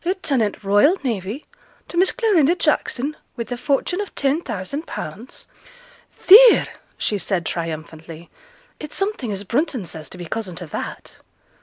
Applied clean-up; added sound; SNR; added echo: none; none; none; none.